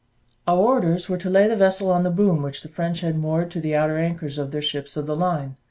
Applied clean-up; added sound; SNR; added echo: none; none; none; none.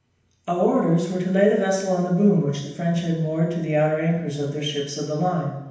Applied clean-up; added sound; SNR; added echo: none; none; none; reverberation time 0.9 s.